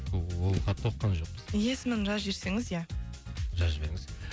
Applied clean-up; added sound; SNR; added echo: none; Fireworks / Boom; 17 dB; none.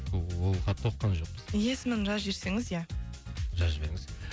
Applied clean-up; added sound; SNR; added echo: none; none; none; none.